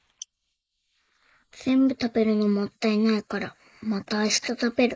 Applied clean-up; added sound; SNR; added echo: neural mask model Resemble Enhance denoiser.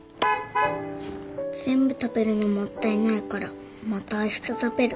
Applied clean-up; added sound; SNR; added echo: none; Alarm / Truck; 2 dB; none.